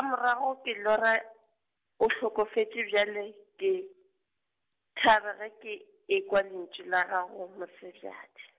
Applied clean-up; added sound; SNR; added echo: none; none; none; none.